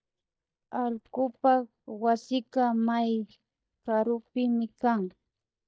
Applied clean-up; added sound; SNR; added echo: neural mask model DeepFilterNet 3.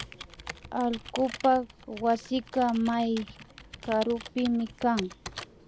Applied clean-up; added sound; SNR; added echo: none; Computer keyboard; 15 dB; none.